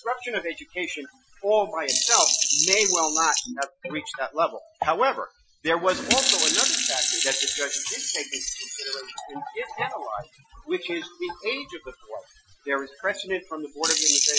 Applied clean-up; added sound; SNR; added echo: classical method Wiener filter.